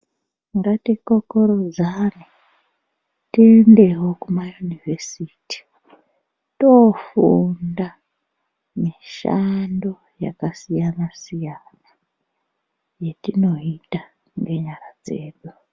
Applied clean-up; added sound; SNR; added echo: none; none; none; none.